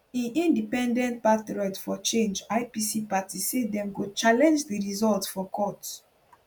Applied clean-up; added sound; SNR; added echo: none; none; none; none.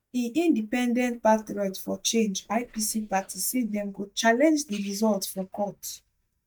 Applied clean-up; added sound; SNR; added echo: neural mask model DeepFilterNet 3.